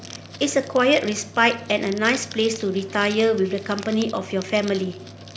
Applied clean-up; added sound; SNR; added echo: none; Crackle + Mechanical fan; 16 dB; none.